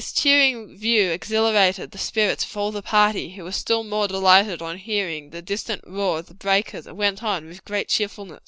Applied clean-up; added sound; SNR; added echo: none; none; none; none.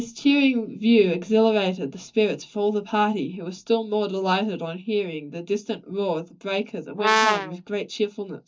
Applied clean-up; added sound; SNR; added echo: neural mask model DeepFilterNet 3.